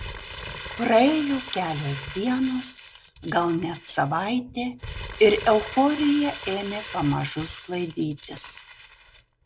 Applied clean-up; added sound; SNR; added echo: none; Crumpling, crinkling; 14 dB; none.